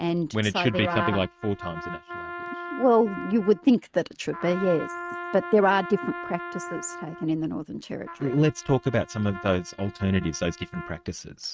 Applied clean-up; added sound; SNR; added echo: neural mask model RNNoise.